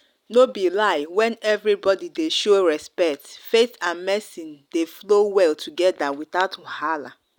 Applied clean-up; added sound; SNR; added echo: none; none; none; none.